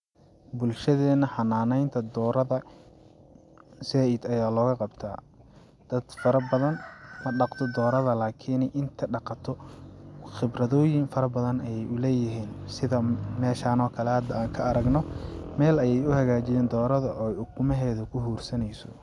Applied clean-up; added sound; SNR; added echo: none; none; none; none.